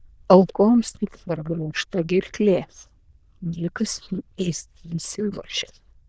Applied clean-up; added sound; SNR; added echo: neural diffusion model UNIVERSE++.